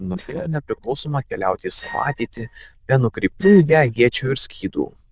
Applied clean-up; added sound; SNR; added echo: neural diffusion model UNIVERSE++.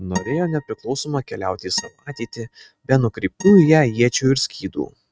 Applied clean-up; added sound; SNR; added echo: neural mask model RNNoise.